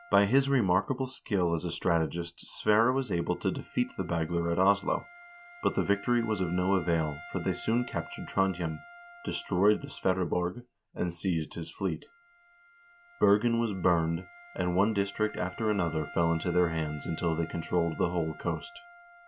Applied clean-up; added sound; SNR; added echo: none; Wind instrument, woodwind instrument; 20 dB; none.